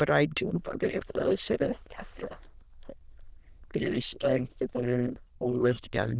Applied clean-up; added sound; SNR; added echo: neural diffusion model UNIVERSE++.